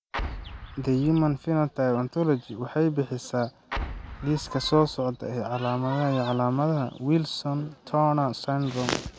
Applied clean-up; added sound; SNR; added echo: none; Explosion; 11 dB; none.